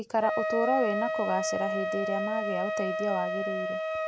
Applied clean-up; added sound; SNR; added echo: none; Wind instrument, woodwind instrument; 0 dB; none.